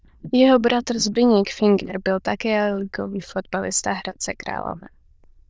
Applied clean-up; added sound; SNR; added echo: neural diffusion model UNIVERSE++.